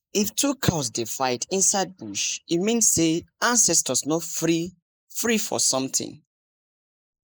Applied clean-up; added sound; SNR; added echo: neural mask model Resemble Enhance denoiser.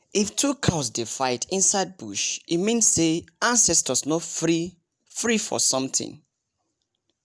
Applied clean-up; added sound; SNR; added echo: none; none; none; none.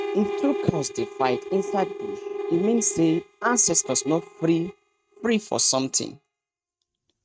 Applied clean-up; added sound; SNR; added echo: neural mask model RNNoise.